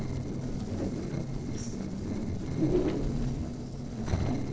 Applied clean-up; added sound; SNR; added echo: neural separator model SepFormer DNS4.